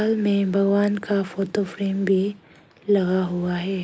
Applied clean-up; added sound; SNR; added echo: none; none; none; none.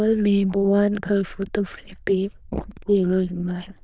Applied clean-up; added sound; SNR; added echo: neural diffusion model UNIVERSE++.